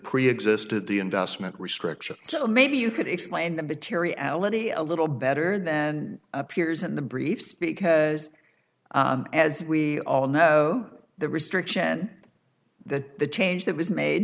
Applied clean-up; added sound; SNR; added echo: none; none; none; none.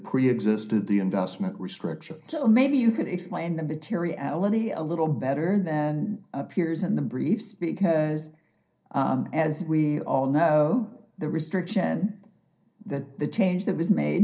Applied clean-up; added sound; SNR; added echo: none; none; none; reverberation time 0.3 s.